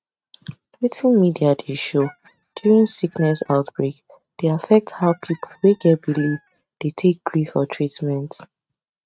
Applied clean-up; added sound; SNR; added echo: neural mask model RNNoise.